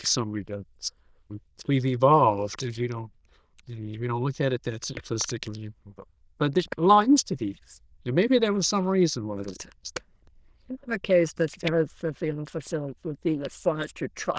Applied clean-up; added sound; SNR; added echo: neural diffusion model UNIVERSE++.